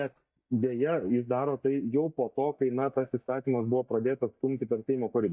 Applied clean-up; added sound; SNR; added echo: neural mask model DeepFilterNet 3.